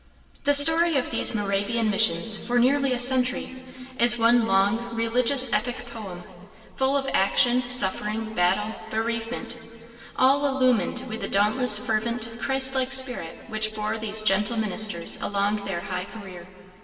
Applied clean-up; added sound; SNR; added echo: none; none; none; reverberation time 2.4 s.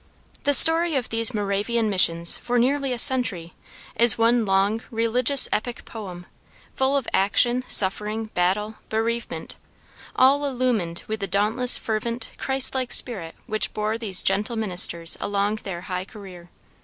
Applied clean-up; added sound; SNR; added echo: none; none; none; none.